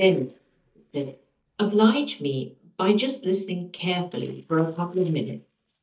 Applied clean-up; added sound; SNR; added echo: neural mask model DeepFilterNet 3.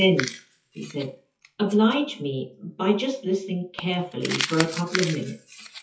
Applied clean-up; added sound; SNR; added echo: classical method WPE with log-MMSE.